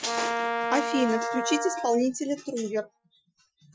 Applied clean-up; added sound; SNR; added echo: classical method Wiener filter.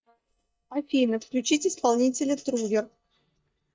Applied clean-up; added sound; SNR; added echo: neural mask model DeepFilterNet 3.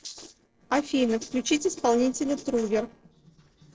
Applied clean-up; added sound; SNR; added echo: neural separator model SepFormer DNS4.